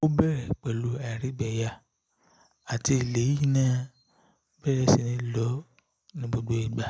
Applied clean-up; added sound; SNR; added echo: none; none; none; none.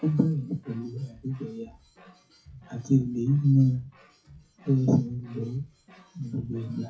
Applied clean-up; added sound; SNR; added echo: classical method WPE with log-MMSE.